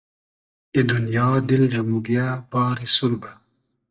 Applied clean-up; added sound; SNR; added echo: neural mask model DeepFilterNet 3.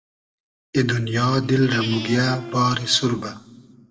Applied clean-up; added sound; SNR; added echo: none; Livestock, farm animals, working animals; 13 dB; reverberation time 0.5 s.